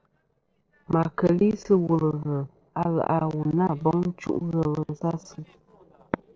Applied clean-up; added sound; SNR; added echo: neural separator model SepFormer DNS4.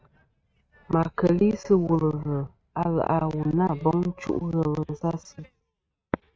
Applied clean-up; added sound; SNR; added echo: neural mask model RNNoise.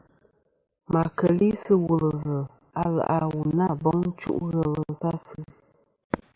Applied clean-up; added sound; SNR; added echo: none; none; none; none.